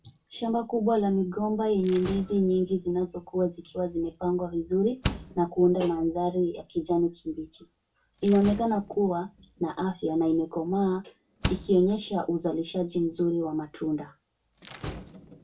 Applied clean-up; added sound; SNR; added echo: none; Slam; 14 dB; reverberation time 0.2 s.